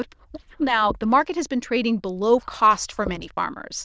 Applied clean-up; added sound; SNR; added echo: neural diffusion model UNIVERSE++.